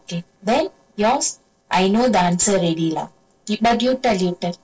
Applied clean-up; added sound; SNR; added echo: neural separator model SepFormer DNS4.